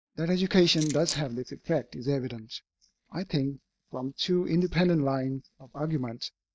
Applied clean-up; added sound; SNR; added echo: neural mask model DeepFilterNet 3.